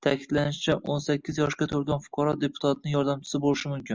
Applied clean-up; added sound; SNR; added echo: none; none; none; none.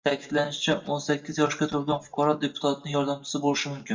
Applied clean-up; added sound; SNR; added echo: neural mask model DeepFilterNet 3.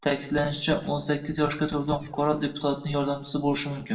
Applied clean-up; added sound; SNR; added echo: neural separator model SepFormer DNS4.